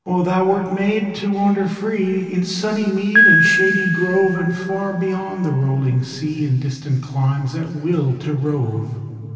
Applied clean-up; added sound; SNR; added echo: none; Piano; 4 dB; reverberation time 2.6 s.